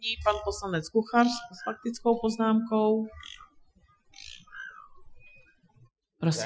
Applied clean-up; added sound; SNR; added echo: classical method Wiener filter.